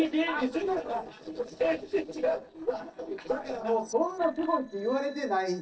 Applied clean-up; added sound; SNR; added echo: neural separator model SepFormer DNS4.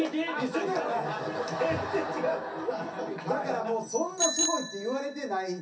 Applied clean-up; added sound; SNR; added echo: none; Bicycle bell; 8 dB; reverberation time 0.3 s.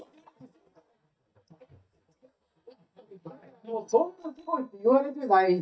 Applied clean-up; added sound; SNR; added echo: neural mask model DeepFilterNet 3.